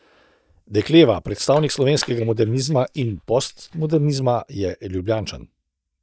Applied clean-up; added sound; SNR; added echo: neural mask model DeepFilterNet 3.